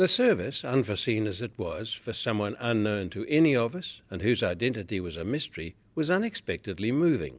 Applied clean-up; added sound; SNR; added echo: none; none; none; none.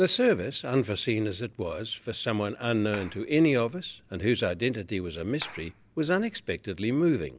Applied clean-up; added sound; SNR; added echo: none; Clapping; 19 dB; none.